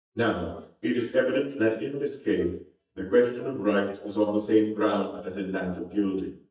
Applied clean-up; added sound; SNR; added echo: neural mask model DeepFilterNet 3.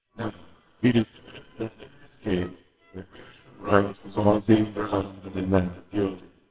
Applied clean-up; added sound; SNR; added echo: neural separator model SepFormer WHAMR!.